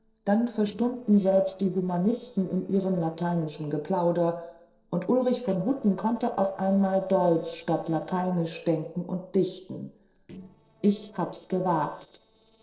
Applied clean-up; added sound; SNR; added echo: neural separator model SepFormer DNS4.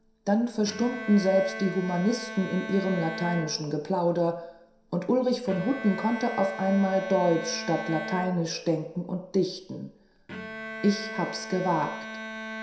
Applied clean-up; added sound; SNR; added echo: none; Bowed string instrument; 11 dB; reverberation time 0.7 s.